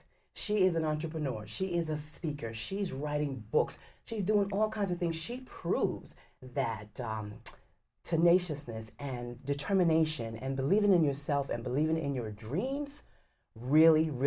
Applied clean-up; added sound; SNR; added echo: none; none; none; none.